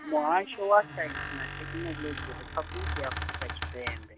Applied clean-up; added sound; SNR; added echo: none; Squeak; 6 dB; none.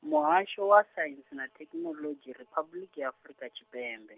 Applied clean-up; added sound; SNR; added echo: none; none; none; none.